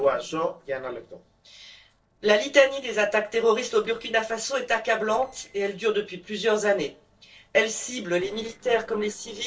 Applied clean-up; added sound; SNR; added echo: neural separator model SepFormer DNS4.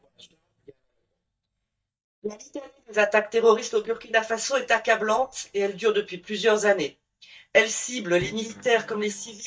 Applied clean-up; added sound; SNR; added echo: neural mask model DeepFilterNet 3.